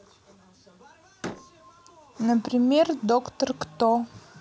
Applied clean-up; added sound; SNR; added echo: none; Slam; 20 dB; none.